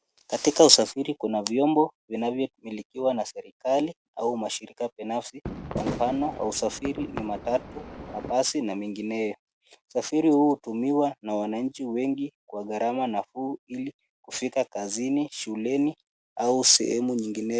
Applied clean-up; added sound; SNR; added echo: none; Fireworks; 9 dB; none.